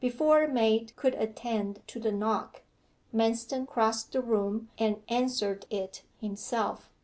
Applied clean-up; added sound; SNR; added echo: none; none; none; none.